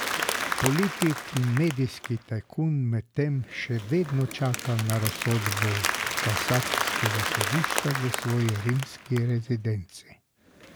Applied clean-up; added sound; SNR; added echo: none; Applause; 4 dB; none.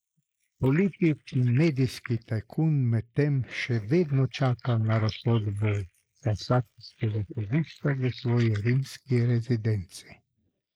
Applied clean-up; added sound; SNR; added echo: neural mask model Resemble Enhance denoiser.